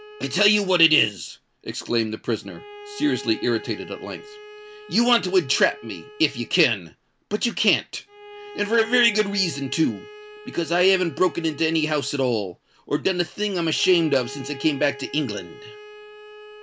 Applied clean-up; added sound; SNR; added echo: none; Bowed string instrument; 18 dB; none.